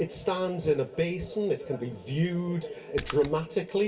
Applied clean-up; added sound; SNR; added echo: none; Splash, splatter; 12 dB; reverberation time 0.2 s.